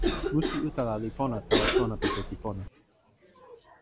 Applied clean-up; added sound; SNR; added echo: none; Cough; -1 dB; none.